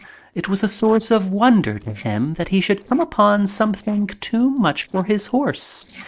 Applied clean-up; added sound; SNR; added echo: neural separator model SepFormer DNS4.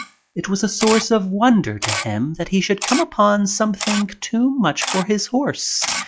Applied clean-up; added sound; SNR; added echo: classical method log-MMSE.